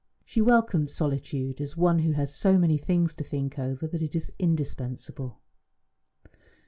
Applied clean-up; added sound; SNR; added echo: none; none; none; none.